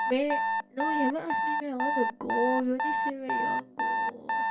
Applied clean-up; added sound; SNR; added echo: none; Alarm; -2 dB; reverberation time 0.2 s.